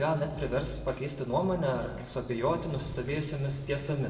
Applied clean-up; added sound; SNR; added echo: none; Wind; 18 dB; reverberation time 1.1 s.